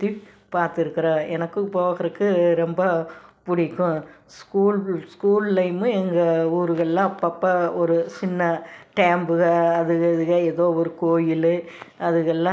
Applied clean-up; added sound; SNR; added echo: none; none; none; none.